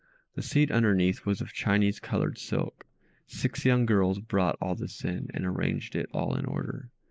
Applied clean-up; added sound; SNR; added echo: neural mask model Resemble Enhance denoiser.